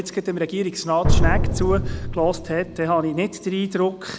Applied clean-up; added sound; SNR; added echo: none; Drum; -1 dB; none.